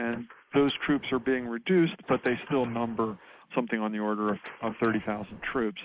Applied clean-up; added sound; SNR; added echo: neural mask model Resemble Enhance denoiser.